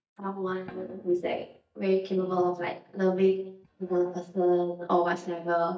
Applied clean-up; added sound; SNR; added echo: neural mask model DeepFilterNet 3.